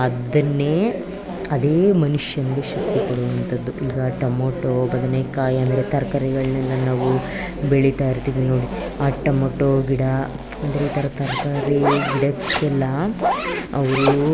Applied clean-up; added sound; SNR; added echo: none; Zipper (clothing); 9 dB; none.